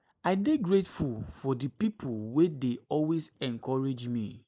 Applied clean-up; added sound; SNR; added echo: neural mask model Resemble Enhance denoiser.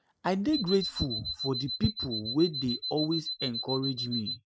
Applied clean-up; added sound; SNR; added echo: classical method Wiener filter.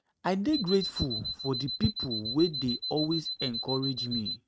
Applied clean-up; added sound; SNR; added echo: neural mask model RNNoise.